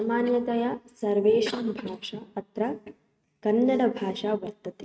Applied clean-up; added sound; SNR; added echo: neural mask model RNNoise.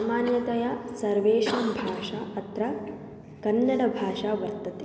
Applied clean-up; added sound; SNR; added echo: none; Cough; 14 dB; none.